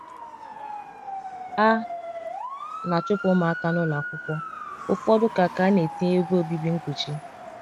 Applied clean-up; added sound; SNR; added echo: none; Motor vehicle (road) / Siren; 10 dB; none.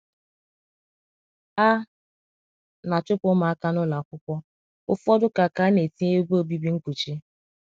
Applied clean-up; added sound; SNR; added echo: none; none; none; none.